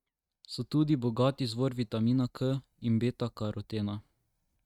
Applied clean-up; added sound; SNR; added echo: neural mask model RNNoise.